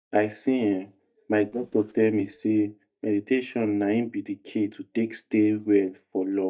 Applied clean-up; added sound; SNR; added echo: neural mask model DeepFilterNet 3.